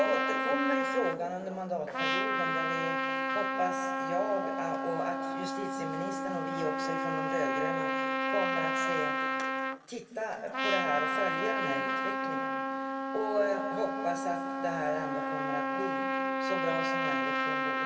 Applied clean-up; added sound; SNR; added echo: none; Trumpet; -3 dB; reverberation time 2.7 s.